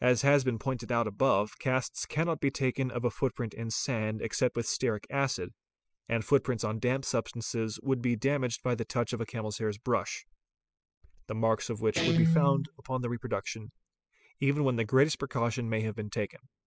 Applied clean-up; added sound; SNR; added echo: classical method spectral subtraction.